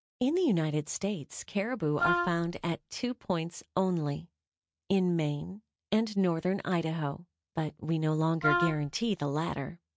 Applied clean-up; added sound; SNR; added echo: neural mask model RNNoise.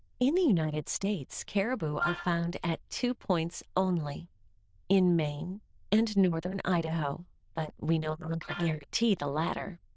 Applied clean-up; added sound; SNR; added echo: neural diffusion model UNIVERSE++.